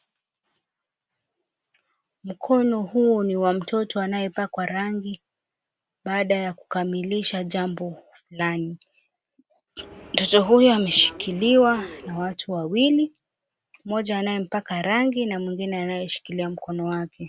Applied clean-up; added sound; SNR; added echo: none; Subway, metro, underground; 17 dB; none.